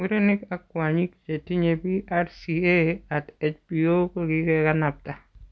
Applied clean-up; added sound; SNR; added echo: none; none; none; none.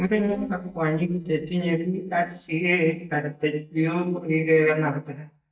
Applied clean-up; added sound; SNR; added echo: neural mask model DeepFilterNet 3.